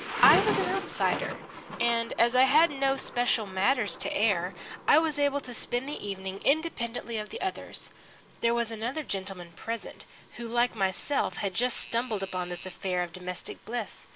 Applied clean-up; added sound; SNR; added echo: none; Thunder + Doorbell; 11 dB; none.